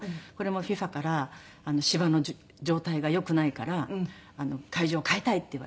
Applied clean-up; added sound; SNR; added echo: none; none; none; none.